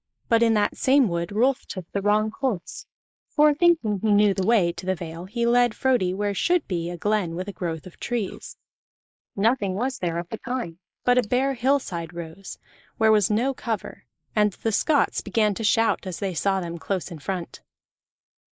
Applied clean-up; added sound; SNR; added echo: neural mask model Resemble Enhance denoiser.